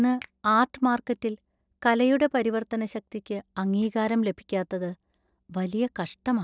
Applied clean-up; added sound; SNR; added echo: neural separator model SepFormer DNS4.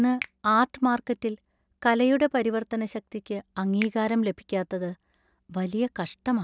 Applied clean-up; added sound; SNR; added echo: none; Finger snapping; 19 dB; none.